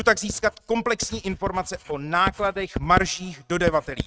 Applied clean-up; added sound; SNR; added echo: neural mask model RNNoise.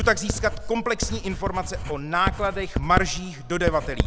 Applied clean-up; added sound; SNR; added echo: none; Writing; 3 dB; none.